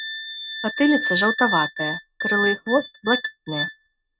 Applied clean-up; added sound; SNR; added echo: neural mask model RNNoise.